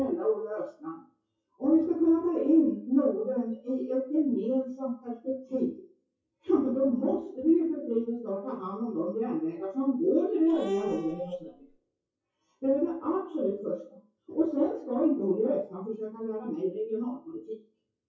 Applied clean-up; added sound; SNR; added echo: classical method WPE with log-MMSE.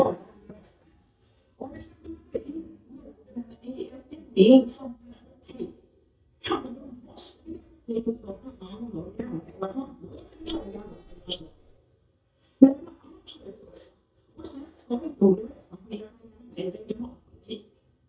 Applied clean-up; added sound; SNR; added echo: neural mask model DeepFilterNet 3.